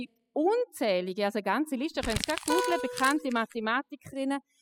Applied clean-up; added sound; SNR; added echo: classical method spectral subtraction.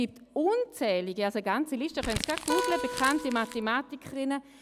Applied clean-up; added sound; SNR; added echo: none; Crumpling, crinkling + Acoustic guitar; 6 dB; none.